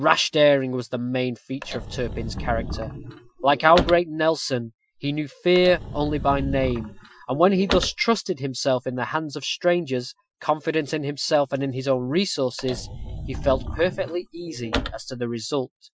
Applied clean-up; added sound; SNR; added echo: classical method Wiener filter.